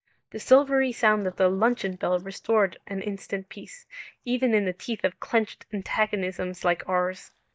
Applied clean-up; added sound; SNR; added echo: neural mask model DeepFilterNet 3.